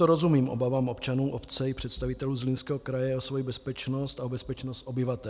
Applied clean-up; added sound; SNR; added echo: none; none; none; none.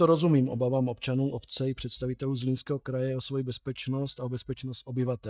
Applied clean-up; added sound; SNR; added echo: neural mask model DeepFilterNet 3.